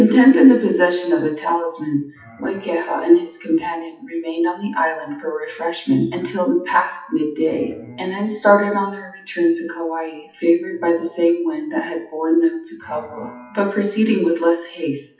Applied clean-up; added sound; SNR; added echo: classical method WPE with log-MMSE.